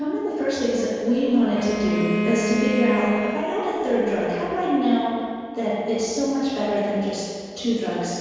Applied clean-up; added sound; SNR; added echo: none; Bowed string instrument; 3 dB; reverberation time 1.9 s.